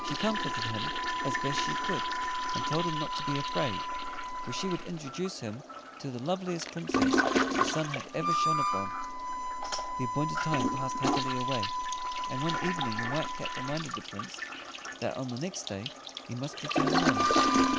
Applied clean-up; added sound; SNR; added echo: none; Harmonica + Toilet flush; -5 dB; none.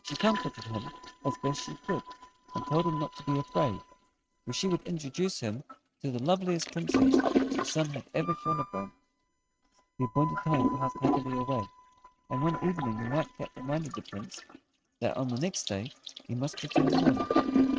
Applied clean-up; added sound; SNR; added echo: neural mask model RNNoise.